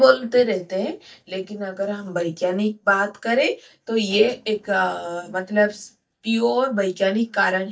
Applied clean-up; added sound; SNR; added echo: neural mask model DeepFilterNet 3.